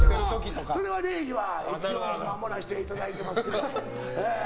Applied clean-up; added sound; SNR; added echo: none; Bass drum; 1 dB; none.